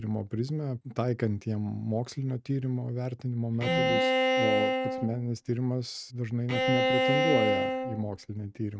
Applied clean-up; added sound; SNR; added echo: neural mask model RNNoise.